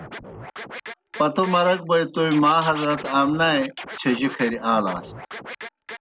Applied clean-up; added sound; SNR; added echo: none; Scratching (performance technique); 14 dB; none.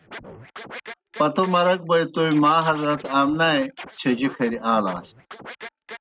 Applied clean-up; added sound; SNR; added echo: neural mask model RNNoise.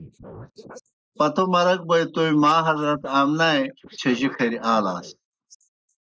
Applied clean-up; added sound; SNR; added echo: neural mask model Resemble Enhance denoiser.